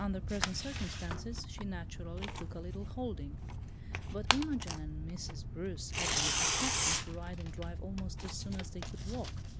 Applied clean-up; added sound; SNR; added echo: none; Tearing; -4 dB; none.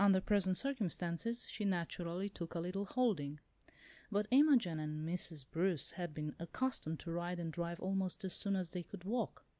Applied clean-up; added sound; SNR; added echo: none; none; none; none.